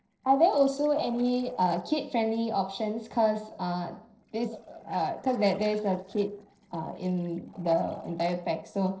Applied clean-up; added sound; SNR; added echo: neural separator model SepFormer DNS4.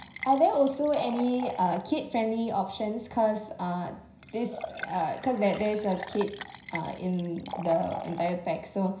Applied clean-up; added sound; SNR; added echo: none; Liquid; 13 dB; reverberation time 0.5 s.